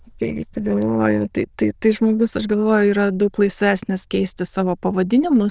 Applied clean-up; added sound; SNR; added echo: neural diffusion model UNIVERSE++.